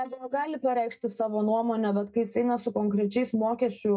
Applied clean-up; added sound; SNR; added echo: neural mask model DeepFilterNet 3.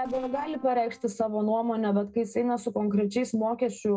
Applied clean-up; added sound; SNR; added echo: neural separator model SepFormer DNS4.